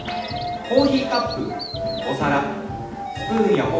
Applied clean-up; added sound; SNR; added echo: none; Bird vocalization, bird call, bird song; 16 dB; reverberation time 0.8 s.